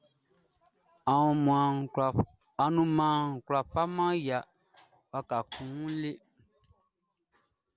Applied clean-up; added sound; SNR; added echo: none; none; none; none.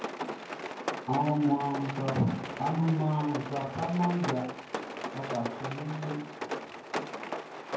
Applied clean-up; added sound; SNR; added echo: none; Rain; 6 dB; reverberation time 0.9 s.